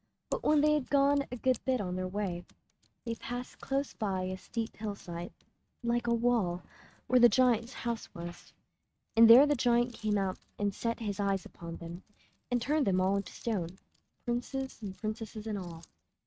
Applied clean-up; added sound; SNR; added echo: neural mask model RNNoise.